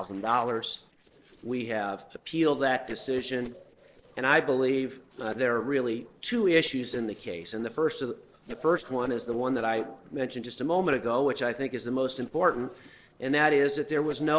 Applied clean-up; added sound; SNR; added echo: neural separator model SepFormer DNS4.